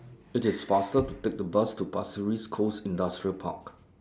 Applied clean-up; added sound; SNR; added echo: none; Knock; 17 dB; none.